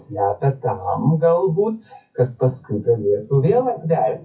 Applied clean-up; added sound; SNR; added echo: classical method WPE with log-MMSE.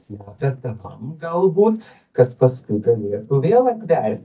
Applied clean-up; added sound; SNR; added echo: neural mask model DeepFilterNet 3.